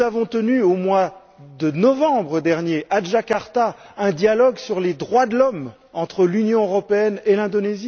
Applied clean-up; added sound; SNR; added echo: none; none; none; none.